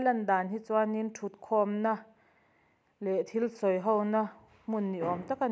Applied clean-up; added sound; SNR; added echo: none; none; none; none.